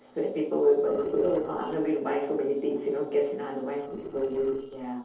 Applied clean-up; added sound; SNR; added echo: neural separator model SepFormer DNS4.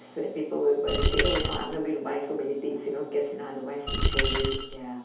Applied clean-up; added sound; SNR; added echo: none; Coin (dropping); -2 dB; reverberation time 0.8 s.